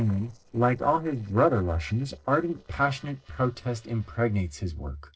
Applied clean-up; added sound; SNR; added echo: neural separator model SepFormer DNS4.